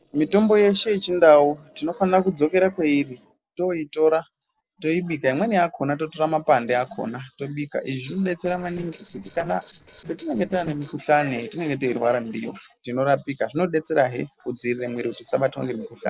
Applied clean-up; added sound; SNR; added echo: neural separator model SepFormer DNS4.